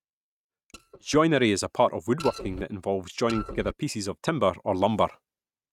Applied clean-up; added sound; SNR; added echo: neural mask model RNNoise.